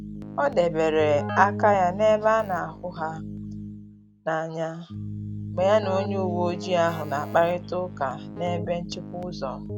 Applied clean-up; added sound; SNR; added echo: none; Keyboard (musical); 9 dB; none.